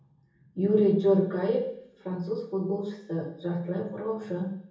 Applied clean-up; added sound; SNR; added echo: none; none; none; reverberation time 0.7 s.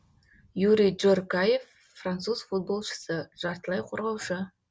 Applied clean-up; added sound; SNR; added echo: none; none; none; none.